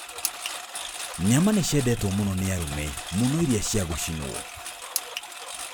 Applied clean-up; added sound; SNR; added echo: none; Engine; 10 dB; none.